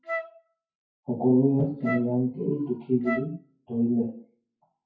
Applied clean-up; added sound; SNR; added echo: classical method WPE with log-MMSE.